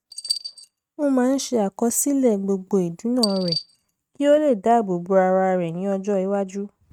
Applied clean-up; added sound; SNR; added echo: neural mask model RNNoise.